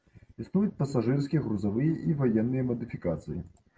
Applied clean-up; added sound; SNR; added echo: none; none; none; none.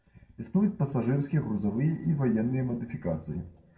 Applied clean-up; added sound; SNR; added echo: none; none; none; reverberation time 0.8 s.